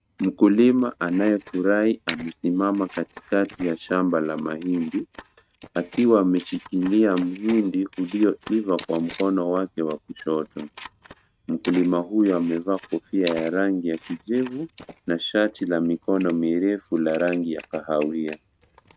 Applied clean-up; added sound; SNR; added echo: neural mask model RNNoise.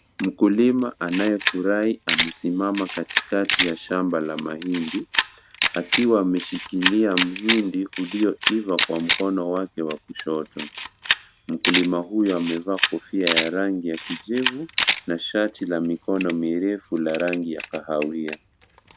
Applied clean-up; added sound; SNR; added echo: none; Camera; 4 dB; none.